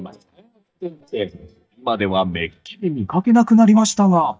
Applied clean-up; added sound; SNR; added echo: neural mask model DeepFilterNet 3.